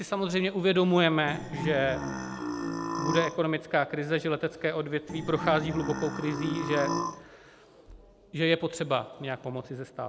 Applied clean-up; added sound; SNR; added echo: none; Burping, eructation; 4 dB; none.